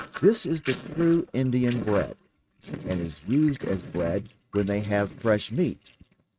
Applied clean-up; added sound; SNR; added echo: neural mask model RNNoise.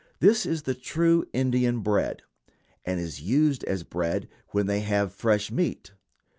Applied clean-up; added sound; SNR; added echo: none; none; none; none.